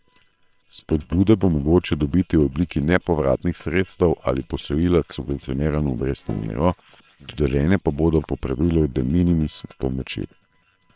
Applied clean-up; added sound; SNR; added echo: neural separator model SepFormer WHAM!.